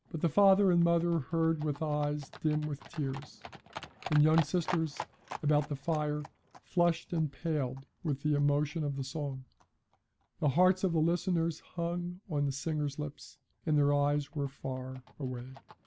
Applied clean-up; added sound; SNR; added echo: none; Livestock, farm animals, working animals; 18 dB; none.